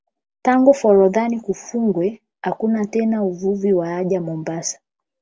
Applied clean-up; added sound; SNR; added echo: none; none; none; none.